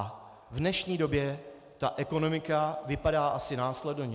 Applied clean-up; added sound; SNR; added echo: none; none; none; none.